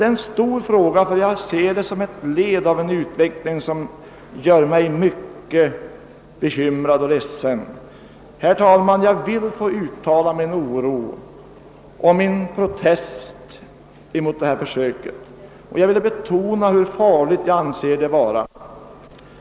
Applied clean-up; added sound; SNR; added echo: none; none; none; none.